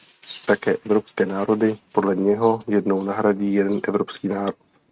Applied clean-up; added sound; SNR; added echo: neural mask model RNNoise.